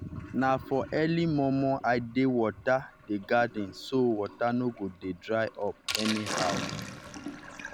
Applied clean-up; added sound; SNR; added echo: none; Sink (filling or washing); 11 dB; none.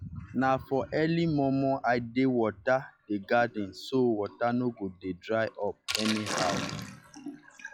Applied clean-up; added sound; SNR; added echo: classical method log-MMSE.